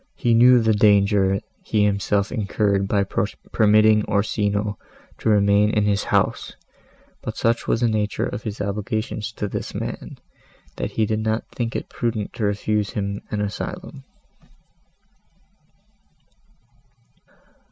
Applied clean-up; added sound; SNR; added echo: none; none; none; none.